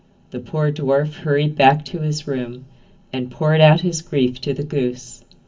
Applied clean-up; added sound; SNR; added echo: none; none; none; reverberation time 0.3 s.